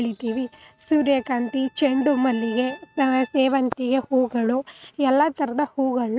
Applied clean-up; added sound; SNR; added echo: neural mask model RNNoise.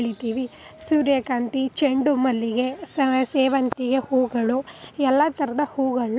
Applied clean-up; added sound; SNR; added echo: none; none; none; none.